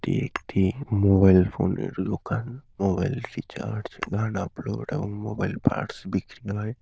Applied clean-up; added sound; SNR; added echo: neural diffusion model UNIVERSE++.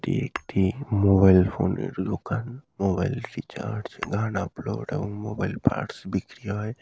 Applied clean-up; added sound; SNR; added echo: none; Tap / Hammer; 20 dB; none.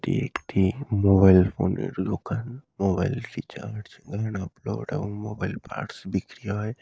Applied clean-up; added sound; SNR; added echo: neural mask model DeepFilterNet 3.